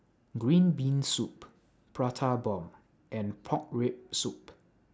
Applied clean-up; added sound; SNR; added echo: none; none; none; none.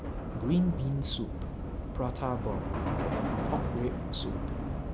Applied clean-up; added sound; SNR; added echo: none; Subway, metro, underground / Train; -1 dB; none.